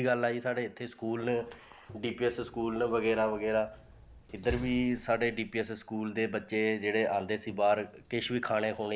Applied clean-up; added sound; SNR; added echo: none; Tap + Slam; 19 dB; none.